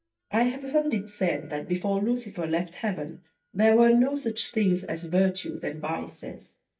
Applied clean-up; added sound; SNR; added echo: neural mask model DeepFilterNet 3.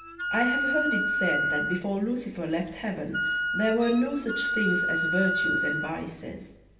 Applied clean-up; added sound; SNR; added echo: none; Wind instrument, woodwind instrument; 0 dB; reverberation time 0.9 s.